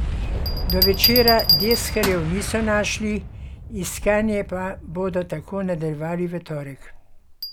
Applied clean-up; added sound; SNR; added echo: none; Boom + Bell; 2 dB; none.